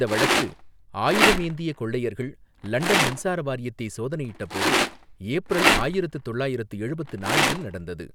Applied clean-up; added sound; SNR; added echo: none; Rattle; -1 dB; none.